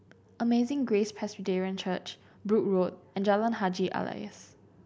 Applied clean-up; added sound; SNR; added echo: none; none; none; none.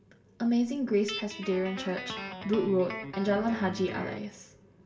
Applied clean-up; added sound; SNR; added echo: none; Guitar; 11 dB; reverberation time 0.3 s.